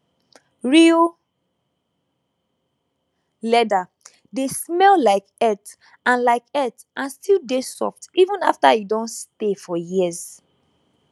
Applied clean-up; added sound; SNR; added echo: none; none; none; none.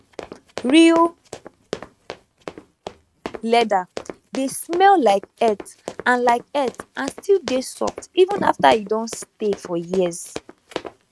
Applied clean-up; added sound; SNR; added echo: neural mask model RNNoise.